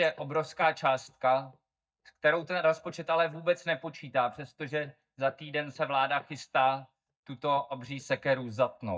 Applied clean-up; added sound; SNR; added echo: neural mask model DeepFilterNet 3.